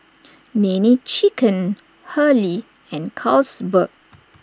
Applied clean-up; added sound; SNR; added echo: none; none; none; none.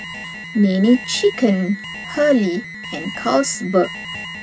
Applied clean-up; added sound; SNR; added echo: none; Alarm; 12 dB; reverberation time 0.4 s.